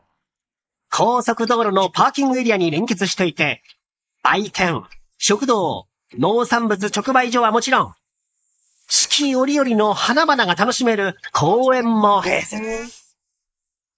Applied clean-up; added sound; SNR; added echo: neural mask model Resemble Enhance denoiser.